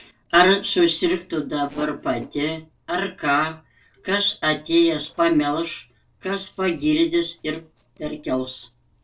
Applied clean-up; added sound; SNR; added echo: neural separator model SepFormer DNS4.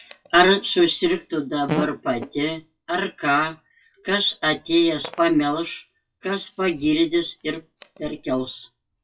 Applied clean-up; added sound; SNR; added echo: classical method WPE with log-MMSE.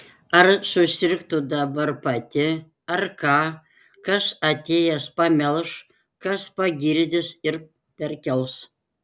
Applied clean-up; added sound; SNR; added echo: none; none; none; none.